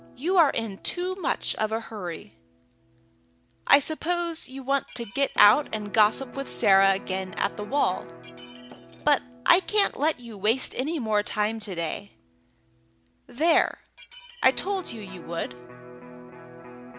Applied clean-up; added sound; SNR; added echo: none; Shatter + Electric guitar; 18 dB; none.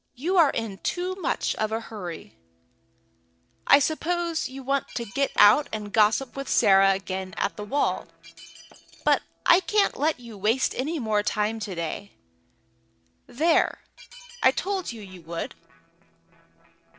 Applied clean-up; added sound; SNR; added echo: neural separator model SepFormer DNS4.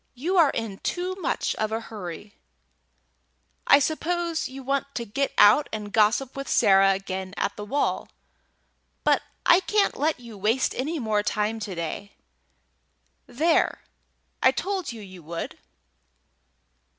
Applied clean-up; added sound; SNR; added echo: none; none; none; none.